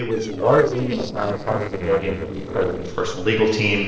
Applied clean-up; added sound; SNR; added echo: neural separator model SepFormer DNS4.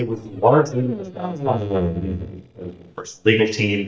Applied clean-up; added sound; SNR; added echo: neural mask model DeepFilterNet 3.